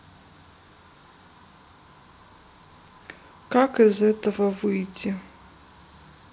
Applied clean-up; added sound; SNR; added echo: none; none; none; none.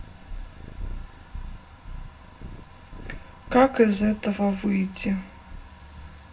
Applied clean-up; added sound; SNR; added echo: none; Purr; 12 dB; reverberation time 0.4 s.